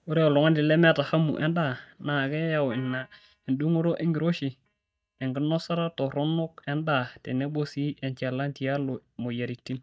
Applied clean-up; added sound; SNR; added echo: neural mask model DeepFilterNet 3.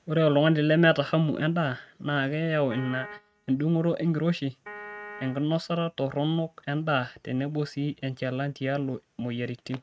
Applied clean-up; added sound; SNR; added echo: neural mask model RNNoise.